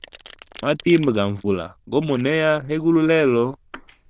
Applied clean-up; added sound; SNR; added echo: neural diffusion model UNIVERSE++.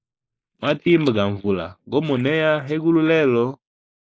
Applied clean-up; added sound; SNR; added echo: neural mask model Resemble Enhance denoiser.